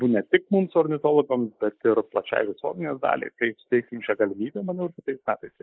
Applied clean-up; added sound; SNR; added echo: neural mask model Resemble Enhance denoiser.